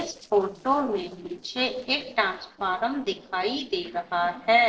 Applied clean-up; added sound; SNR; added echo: neural separator model SepFormer DNS4.